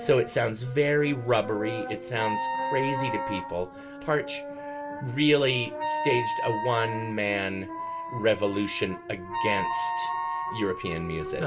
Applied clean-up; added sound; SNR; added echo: none; Wind instrument, woodwind instrument; 7 dB; reverberation time 0.2 s.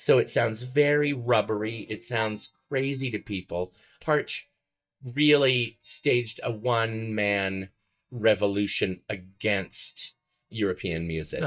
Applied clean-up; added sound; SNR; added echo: neural mask model DeepFilterNet 3.